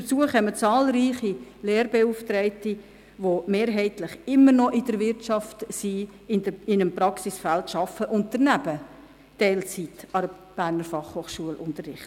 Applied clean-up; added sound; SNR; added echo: none; none; none; none.